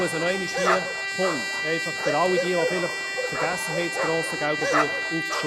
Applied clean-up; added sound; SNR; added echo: none; Trumpet + Bark; -2 dB; none.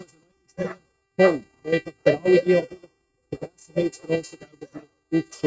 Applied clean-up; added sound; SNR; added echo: neural mask model RNNoise.